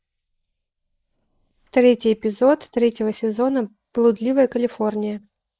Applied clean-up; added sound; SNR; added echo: neural mask model Resemble Enhance denoiser.